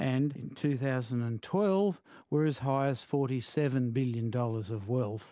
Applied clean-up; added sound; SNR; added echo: none; none; none; none.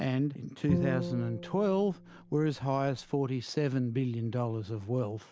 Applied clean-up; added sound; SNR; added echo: none; Bowed string instrument; 5 dB; none.